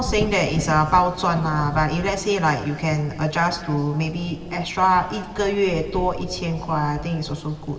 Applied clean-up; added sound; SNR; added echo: none; Thunder / Rain; 11 dB; reverberation time 2.3 s.